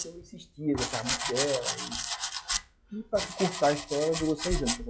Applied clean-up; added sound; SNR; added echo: classical method log-MMSE.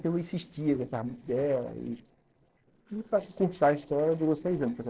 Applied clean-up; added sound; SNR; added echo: neural separator model SepFormer DNS4.